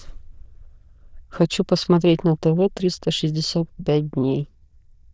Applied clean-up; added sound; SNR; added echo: neural diffusion model UNIVERSE++.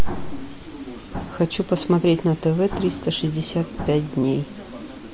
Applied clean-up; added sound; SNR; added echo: none; Explosion; 14 dB; none.